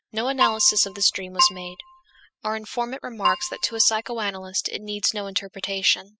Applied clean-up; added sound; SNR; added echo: classical method spectral subtraction.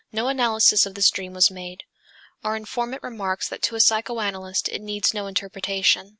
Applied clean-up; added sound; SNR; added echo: none; none; none; none.